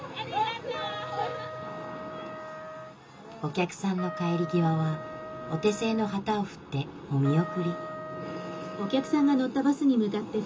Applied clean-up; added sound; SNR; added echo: none; Trumpet; 11 dB; reverberation time 0.2 s.